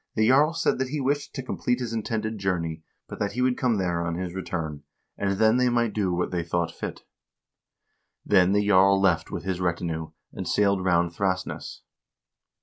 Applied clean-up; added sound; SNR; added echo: none; none; none; none.